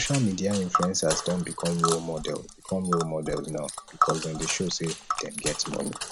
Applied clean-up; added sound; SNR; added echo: none; Tick; 4 dB; none.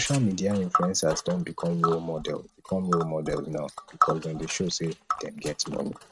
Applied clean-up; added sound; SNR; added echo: neural mask model RNNoise.